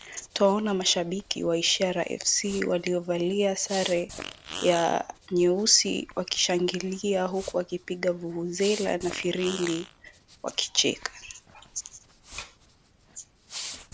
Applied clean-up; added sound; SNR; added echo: none; Fart; 16 dB; none.